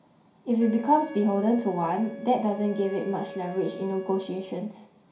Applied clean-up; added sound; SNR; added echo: none; Wind instrument, woodwind instrument; 16 dB; reverberation time 0.5 s.